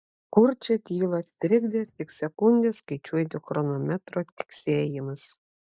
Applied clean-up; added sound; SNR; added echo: neural mask model Resemble Enhance denoiser.